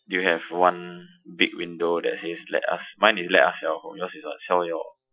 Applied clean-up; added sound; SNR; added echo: classical method Wiener filter.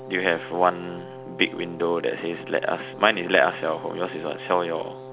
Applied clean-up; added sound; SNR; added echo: none; Brass instrument; 14 dB; none.